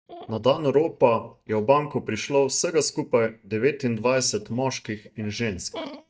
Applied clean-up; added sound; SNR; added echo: neural mask model DeepFilterNet 3.